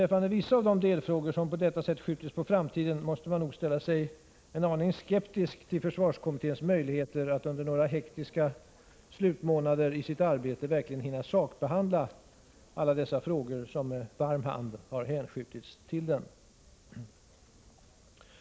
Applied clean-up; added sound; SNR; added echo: none; none; none; none.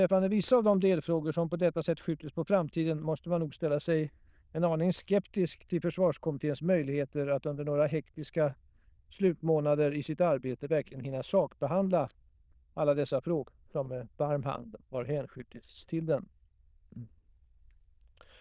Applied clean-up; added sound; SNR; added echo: neural diffusion model UNIVERSE++.